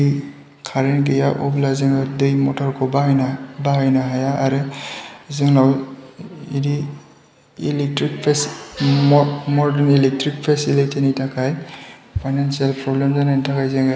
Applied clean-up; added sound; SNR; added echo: none; none; none; none.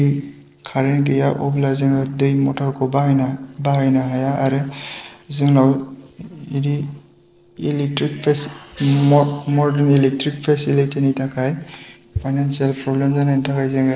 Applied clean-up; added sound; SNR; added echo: neural separator model SepFormer DNS4.